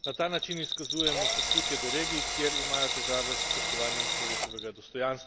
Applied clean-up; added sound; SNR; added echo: none; Bell + Drill; -4 dB; none.